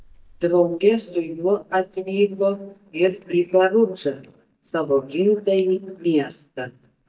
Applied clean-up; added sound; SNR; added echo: neural mask model DeepFilterNet 3.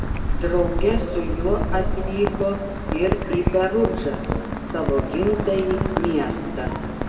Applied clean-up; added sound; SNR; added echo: none; Rain; 1 dB; reverberation time 1.9 s.